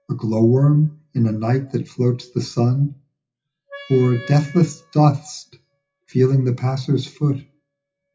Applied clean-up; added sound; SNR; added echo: classical method WPE with log-MMSE.